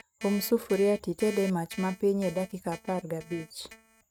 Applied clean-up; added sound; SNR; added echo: neural mask model RNNoise.